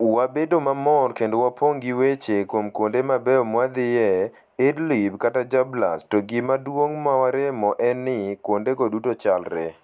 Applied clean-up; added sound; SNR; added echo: none; none; none; none.